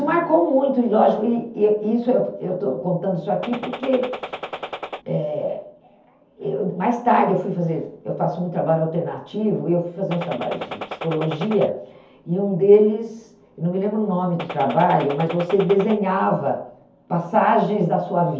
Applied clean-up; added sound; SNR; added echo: none; Gunshot, gunfire; 10 dB; reverberation time 0.5 s.